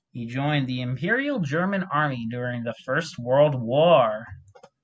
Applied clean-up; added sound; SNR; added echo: none; none; none; none.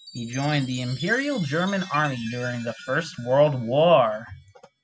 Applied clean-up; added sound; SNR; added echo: none; Chime; 18 dB; none.